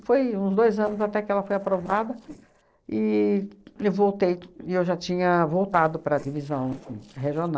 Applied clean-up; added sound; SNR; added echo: neural separator model SepFormer DNS4.